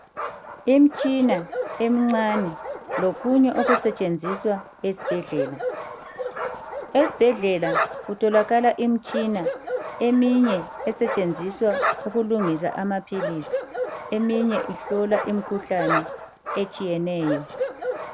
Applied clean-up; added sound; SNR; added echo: none; Bark; 6 dB; none.